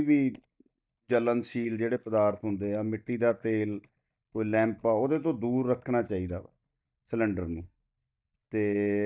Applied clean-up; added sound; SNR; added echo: neural mask model DeepFilterNet 3.